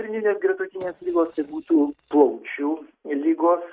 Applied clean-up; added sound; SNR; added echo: neural mask model RNNoise.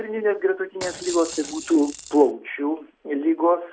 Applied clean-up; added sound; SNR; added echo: none; Rattle / Rattle (instrument); 13 dB; none.